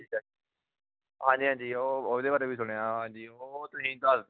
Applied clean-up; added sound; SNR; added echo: none; none; none; none.